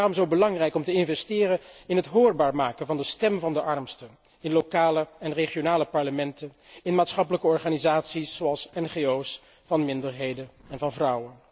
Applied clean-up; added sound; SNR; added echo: none; none; none; none.